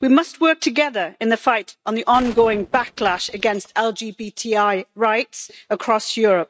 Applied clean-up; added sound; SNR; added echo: neural mask model RNNoise.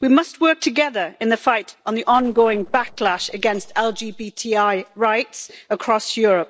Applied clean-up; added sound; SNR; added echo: neural separator model SepFormer DNS4.